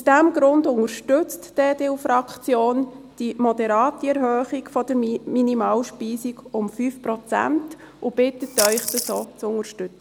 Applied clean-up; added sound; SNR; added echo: none; Splash, splatter; 4 dB; none.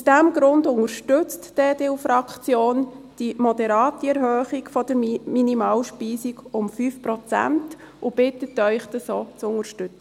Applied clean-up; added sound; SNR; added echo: none; none; none; none.